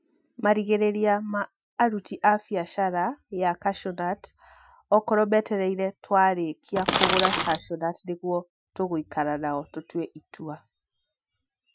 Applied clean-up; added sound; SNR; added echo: classical method Wiener filter.